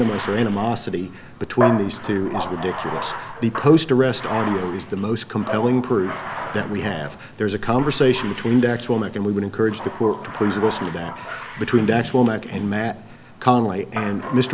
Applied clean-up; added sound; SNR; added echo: none; Bathtub (filling or washing); 10 dB; none.